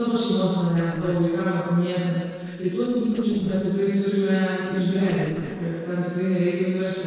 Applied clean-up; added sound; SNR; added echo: neural separator model SepFormer DNS4.